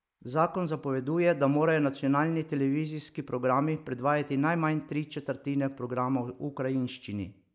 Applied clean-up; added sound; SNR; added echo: neural mask model Resemble Enhance denoiser.